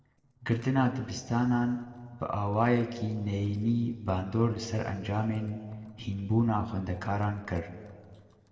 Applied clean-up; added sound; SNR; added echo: neural separator model SepFormer DNS4.